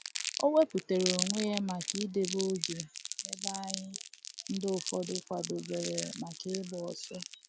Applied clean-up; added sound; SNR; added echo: none; Crumpling, crinkling; 2 dB; none.